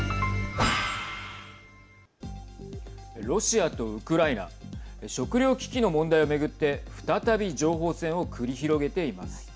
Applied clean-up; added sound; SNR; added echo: none; none; none; none.